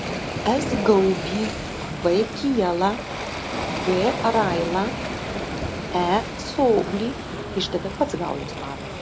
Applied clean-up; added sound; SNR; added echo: none; Waves, surf; 5 dB; none.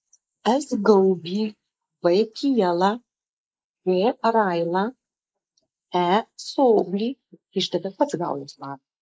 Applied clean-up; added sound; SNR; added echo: neural mask model Resemble Enhance denoiser.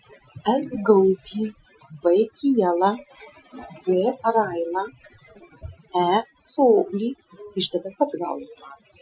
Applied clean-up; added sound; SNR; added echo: classical method Wiener filter.